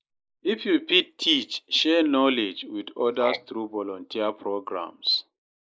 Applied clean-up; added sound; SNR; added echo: neural mask model Resemble Enhance denoiser.